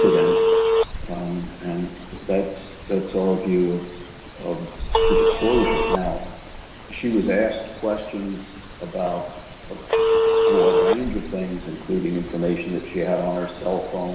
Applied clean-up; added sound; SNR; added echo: none; Telephone; -1 dB; reverberation time 1.1 s.